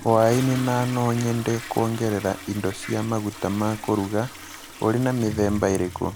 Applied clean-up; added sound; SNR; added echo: none; Toilet flush; 14 dB; none.